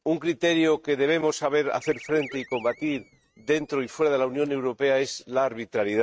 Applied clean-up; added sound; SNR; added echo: neural mask model RNNoise.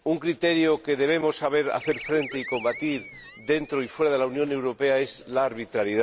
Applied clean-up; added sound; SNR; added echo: none; Animal; 15 dB; none.